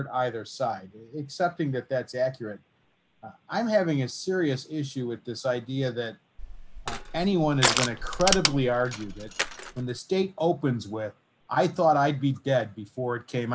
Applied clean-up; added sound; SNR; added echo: none; Crushing; 2 dB; none.